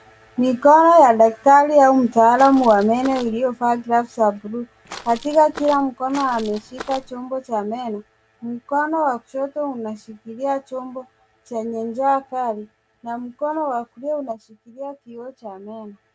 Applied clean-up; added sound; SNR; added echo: none; Walk, footsteps; 17 dB; none.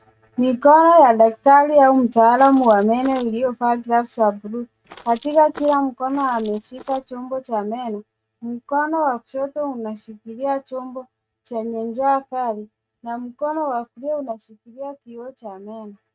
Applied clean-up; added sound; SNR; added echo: neural mask model RNNoise.